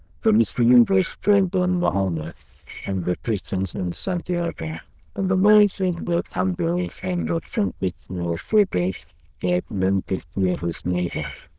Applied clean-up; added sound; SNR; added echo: neural diffusion model UNIVERSE++.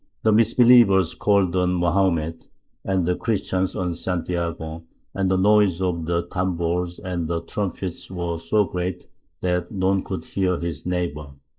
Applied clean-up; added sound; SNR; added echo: neural mask model Resemble Enhance denoiser.